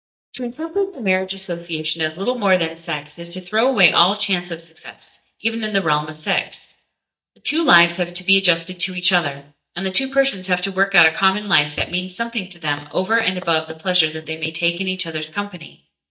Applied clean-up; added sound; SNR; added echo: neural mask model DeepFilterNet 3.